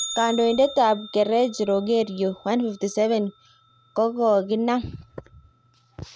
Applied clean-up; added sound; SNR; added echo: none; Bell; 17 dB; none.